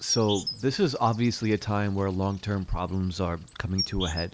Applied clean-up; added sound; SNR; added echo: none; Insect; 11 dB; none.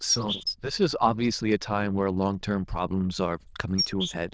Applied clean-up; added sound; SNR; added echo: neural diffusion model UNIVERSE++.